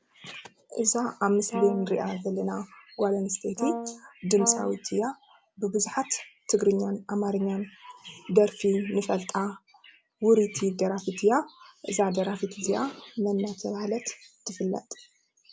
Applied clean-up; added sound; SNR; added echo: none; Brass instrument; 7 dB; none.